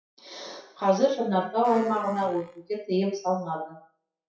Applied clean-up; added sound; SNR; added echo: classical method WPE with log-MMSE.